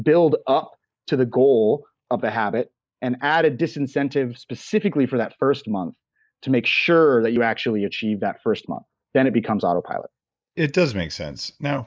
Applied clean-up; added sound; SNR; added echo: neural mask model Resemble Enhance denoiser.